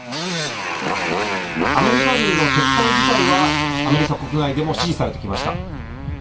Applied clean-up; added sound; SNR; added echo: none; Motorcycle; -2 dB; reverberation time 0.2 s.